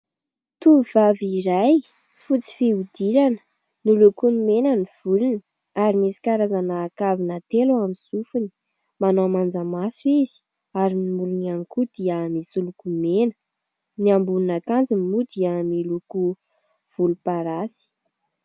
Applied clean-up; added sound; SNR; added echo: none; none; none; none.